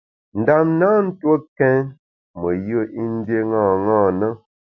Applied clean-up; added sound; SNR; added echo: none; none; none; none.